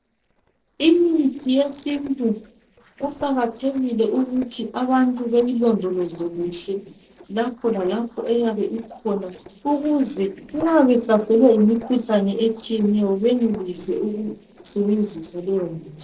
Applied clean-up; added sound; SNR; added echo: neural separator model SepFormer DNS4.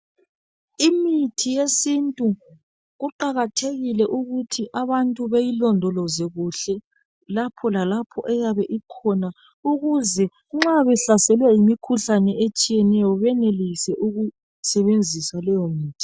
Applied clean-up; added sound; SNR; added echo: none; none; none; none.